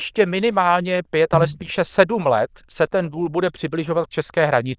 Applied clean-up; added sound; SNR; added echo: neural diffusion model UNIVERSE++.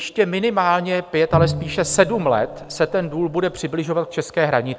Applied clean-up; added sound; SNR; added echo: none; Bowed string instrument; 8 dB; none.